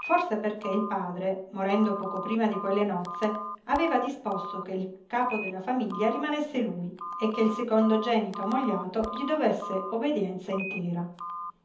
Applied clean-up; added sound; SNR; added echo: none; Telephone; 10 dB; reverberation time 0.7 s.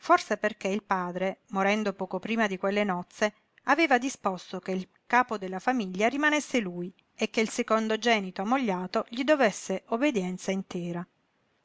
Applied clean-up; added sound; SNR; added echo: none; none; none; none.